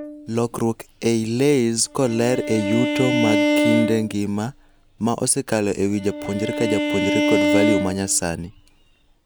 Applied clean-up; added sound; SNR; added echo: none; Bowed string instrument; 2 dB; none.